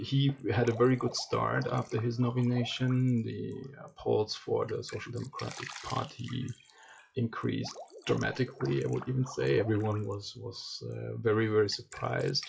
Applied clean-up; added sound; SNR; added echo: classical method WPE with log-MMSE.